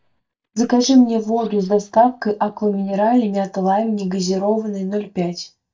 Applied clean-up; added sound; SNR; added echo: neural mask model DeepFilterNet 3.